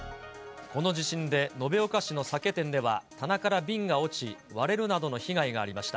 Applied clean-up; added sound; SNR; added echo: none; none; none; none.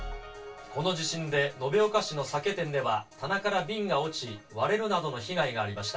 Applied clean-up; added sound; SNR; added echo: none; none; none; reverberation time 0.2 s.